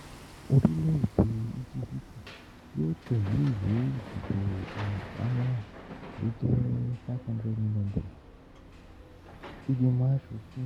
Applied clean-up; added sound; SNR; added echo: none; Hammer; 15 dB; none.